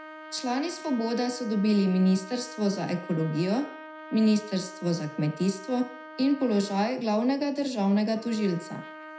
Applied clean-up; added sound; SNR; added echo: none; Trumpet; 16 dB; reverberation time 0.4 s.